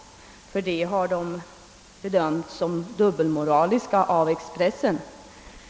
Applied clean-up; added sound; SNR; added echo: none; none; none; none.